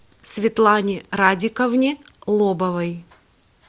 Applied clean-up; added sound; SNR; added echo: none; none; none; none.